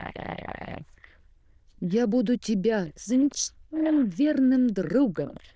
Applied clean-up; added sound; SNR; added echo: neural diffusion model UNIVERSE++.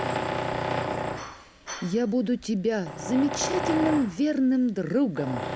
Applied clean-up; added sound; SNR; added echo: none; Tools; 5 dB; none.